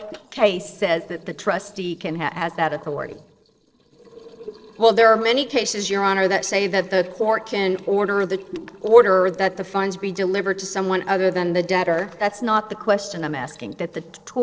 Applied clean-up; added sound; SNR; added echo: neural separator model SepFormer DNS4.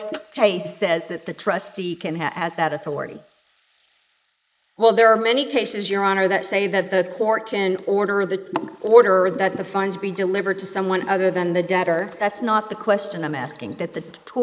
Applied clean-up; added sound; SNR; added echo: neural mask model Resemble Enhance denoiser.